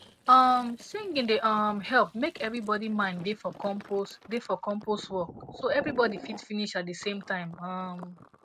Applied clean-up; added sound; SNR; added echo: neural mask model RNNoise.